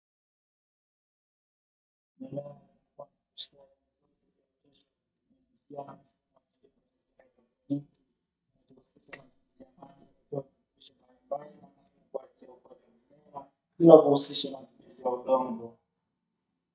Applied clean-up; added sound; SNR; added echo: neural mask model DeepFilterNet 3.